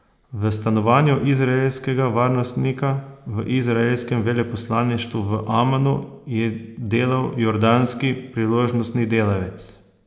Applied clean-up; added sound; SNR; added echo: none; none; none; none.